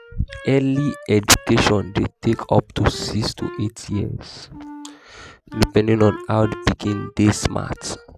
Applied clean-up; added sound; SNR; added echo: none; Wind instrument, woodwind instrument; 18 dB; none.